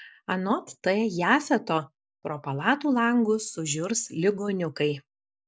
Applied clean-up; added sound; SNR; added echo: none; none; none; none.